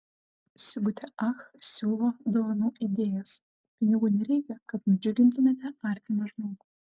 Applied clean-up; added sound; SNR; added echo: none; none; none; none.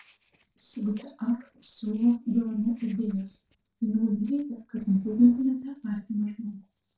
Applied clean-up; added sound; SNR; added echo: neural separator model SepFormer DNS4.